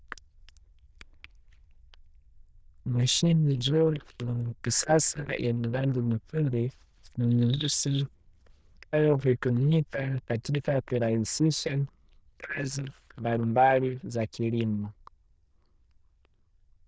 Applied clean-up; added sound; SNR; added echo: neural diffusion model UNIVERSE++.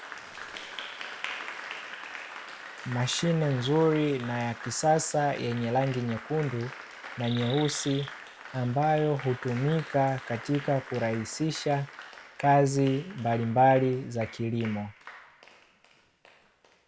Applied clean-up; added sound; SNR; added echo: none; Chirp, tweet + Applause; 14 dB; none.